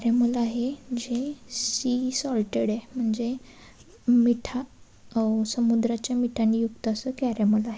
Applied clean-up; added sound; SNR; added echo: none; none; none; none.